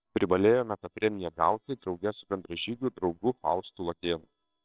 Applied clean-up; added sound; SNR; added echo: neural separator model SepFormer WHAMR!.